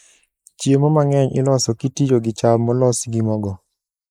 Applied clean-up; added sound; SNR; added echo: neural mask model Resemble Enhance denoiser.